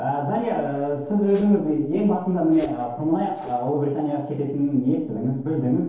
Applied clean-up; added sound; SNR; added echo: neural separator model SepFormer DNS4.